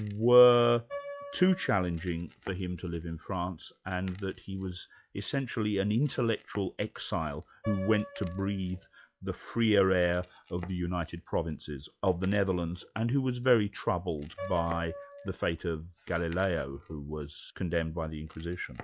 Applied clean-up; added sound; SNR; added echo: classical method log-MMSE.